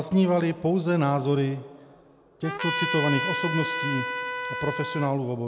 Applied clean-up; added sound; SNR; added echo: none; Trumpet; 4 dB; none.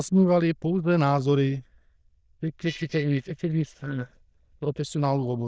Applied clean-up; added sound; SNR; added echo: neural diffusion model UNIVERSE++.